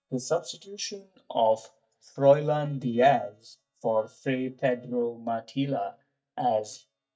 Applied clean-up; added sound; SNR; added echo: neural mask model DeepFilterNet 3.